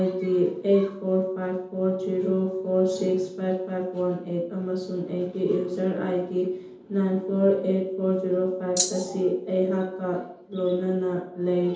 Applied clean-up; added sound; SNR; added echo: none; Rattle (instrument); 1 dB; reverberation time 0.8 s.